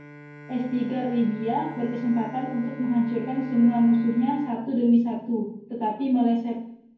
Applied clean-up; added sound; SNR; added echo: none; Bowed string instrument; 18 dB; reverberation time 0.9 s.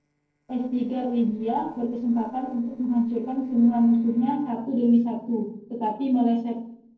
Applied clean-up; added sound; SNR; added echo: neural separator model SepFormer DNS4.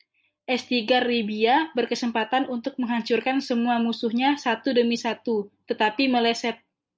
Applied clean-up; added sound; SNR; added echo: none; none; none; none.